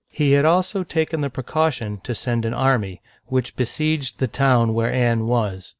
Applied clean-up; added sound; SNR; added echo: none; none; none; none.